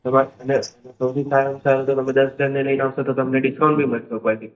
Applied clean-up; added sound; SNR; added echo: neural mask model DeepFilterNet 3.